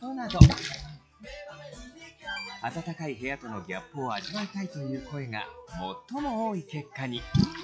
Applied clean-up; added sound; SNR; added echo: classical method log-MMSE.